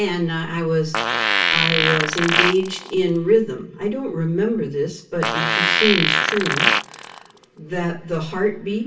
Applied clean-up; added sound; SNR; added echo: none; Fart; -1 dB; reverberation time 0.3 s.